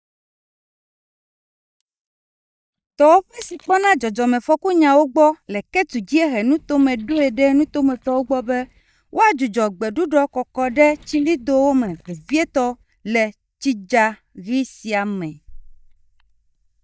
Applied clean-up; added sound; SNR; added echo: neural mask model DeepFilterNet 3.